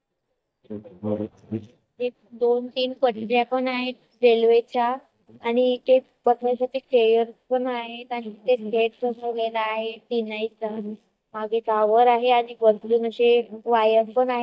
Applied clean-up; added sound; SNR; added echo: neural mask model DeepFilterNet 3.